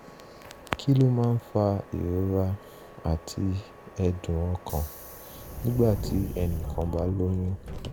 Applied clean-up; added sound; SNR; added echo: none; Subway, metro, underground; 12 dB; none.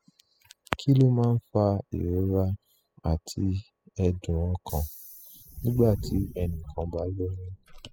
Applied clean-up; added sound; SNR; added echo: classical method spectral subtraction.